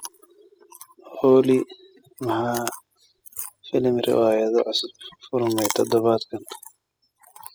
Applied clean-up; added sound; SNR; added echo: classical method spectral subtraction.